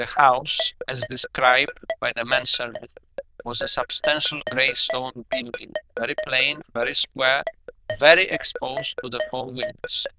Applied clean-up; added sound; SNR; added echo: neural diffusion model UNIVERSE++.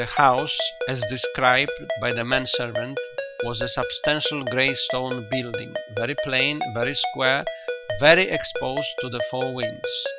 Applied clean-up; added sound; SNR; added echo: none; Ringtone; 6 dB; none.